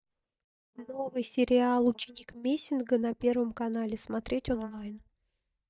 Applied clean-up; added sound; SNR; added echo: neural mask model DeepFilterNet 3.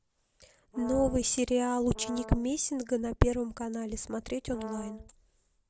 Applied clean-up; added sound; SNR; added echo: none; Brass instrument; 15 dB; none.